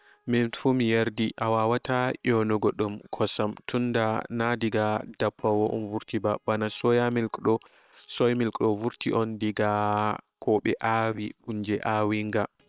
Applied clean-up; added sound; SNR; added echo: neural separator model SepFormer WHAM!.